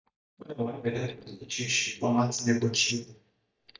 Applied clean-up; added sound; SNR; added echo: neural mask model DeepFilterNet 3.